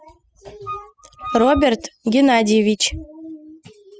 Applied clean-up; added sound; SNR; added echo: classical method spectral subtraction.